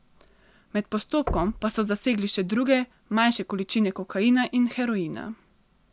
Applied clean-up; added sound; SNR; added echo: none; Knock; 13 dB; none.